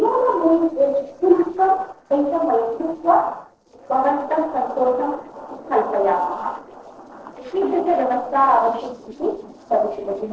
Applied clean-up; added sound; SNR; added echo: neural separator model SepFormer DNS4.